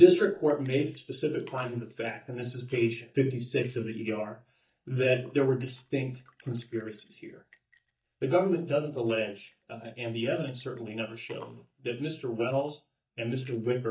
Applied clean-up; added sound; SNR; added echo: neural mask model DeepFilterNet 3.